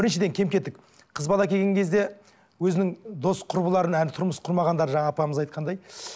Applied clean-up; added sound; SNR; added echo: none; none; none; none.